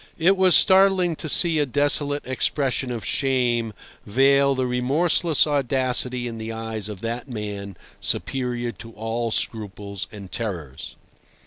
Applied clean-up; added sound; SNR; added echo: none; none; none; none.